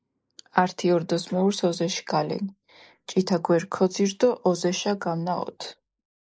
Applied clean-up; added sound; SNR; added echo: neural mask model Resemble Enhance denoiser.